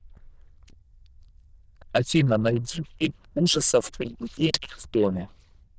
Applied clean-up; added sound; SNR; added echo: neural diffusion model UNIVERSE++.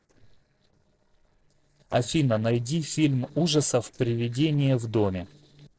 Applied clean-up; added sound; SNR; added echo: neural separator model SepFormer DNS4.